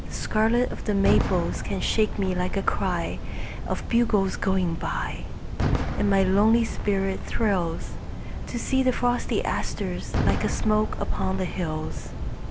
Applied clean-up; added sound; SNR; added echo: none; Fireworks; 9 dB; none.